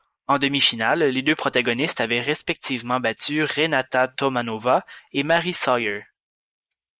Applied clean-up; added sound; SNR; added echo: neural mask model Resemble Enhance denoiser.